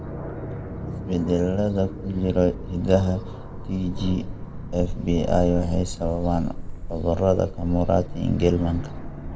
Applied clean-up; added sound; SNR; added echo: none; Aircraft; 7 dB; reverberation time 1.3 s.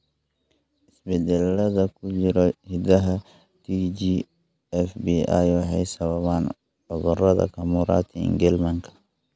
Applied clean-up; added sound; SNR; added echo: none; none; none; none.